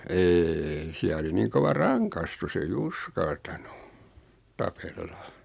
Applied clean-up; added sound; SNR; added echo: none; none; none; none.